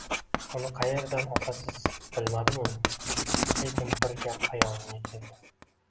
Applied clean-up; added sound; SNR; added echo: none; Writing; -3 dB; none.